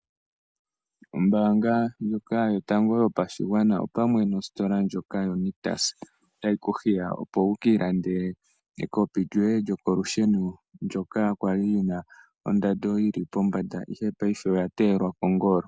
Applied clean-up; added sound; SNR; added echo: none; none; none; none.